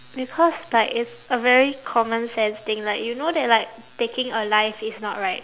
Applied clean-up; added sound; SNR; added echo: none; none; none; none.